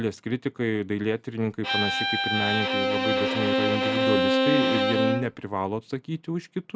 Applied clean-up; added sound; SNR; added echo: none; Bowed string instrument; -5 dB; none.